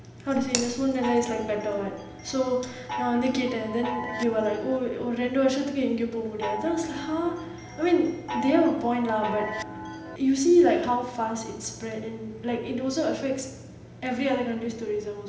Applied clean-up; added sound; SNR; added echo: none; Chime; 9 dB; reverberation time 0.9 s.